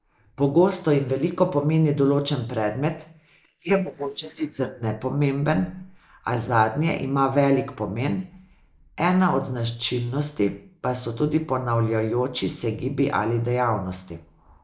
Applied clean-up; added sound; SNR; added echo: neural mask model Resemble Enhance denoiser.